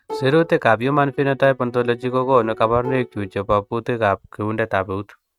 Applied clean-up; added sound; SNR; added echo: neural mask model RNNoise.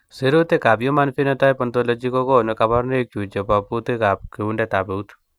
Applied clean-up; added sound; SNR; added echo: none; none; none; none.